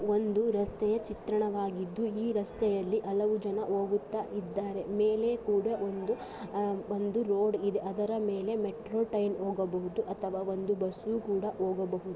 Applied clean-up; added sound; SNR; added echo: none; none; none; none.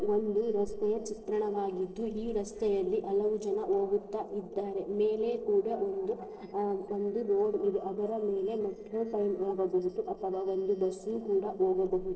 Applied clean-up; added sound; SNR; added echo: neural separator model SepFormer DNS4.